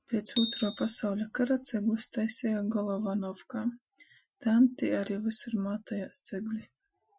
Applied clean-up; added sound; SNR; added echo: classical method Wiener filter.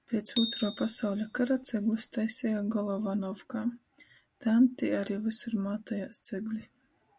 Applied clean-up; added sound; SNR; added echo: none; Bicycle bell; 10 dB; none.